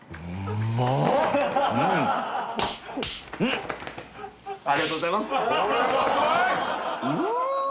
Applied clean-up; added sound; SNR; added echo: none; Bird; 15 dB; none.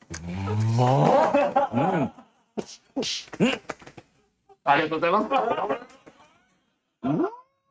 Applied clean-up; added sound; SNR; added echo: neural mask model RNNoise.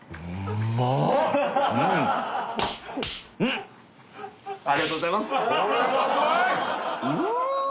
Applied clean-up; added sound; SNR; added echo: none; none; none; none.